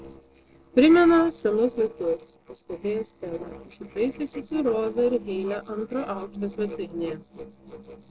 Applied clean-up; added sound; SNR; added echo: neural separator model SepFormer DNS4.